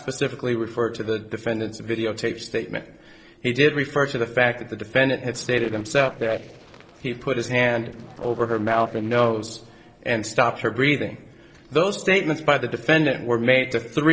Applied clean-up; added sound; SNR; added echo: neural separator model SepFormer DNS4.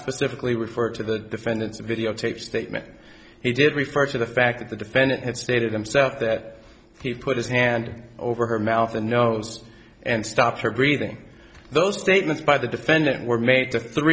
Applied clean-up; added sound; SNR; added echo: none; none; none; none.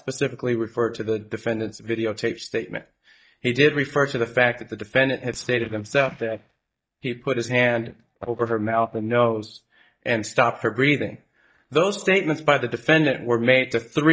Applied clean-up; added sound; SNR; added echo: neural mask model DeepFilterNet 3.